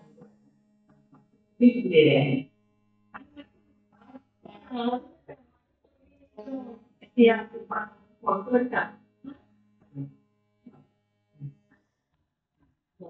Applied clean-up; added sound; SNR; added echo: neural mask model DeepFilterNet 3.